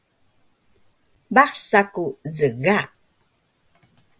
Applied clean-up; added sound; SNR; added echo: none; none; none; none.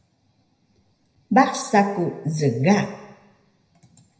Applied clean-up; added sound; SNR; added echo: none; none; none; reverberation time 0.7 s.